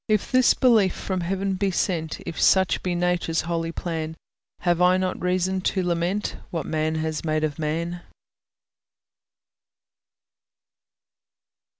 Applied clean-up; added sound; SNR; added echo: none; none; none; none.